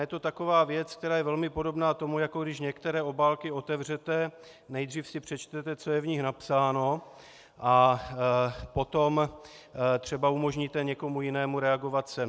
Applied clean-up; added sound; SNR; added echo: none; none; none; none.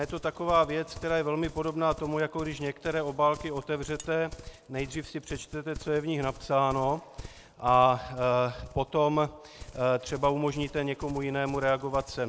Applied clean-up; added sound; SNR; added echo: none; Livestock, farm animals, working animals; 17 dB; none.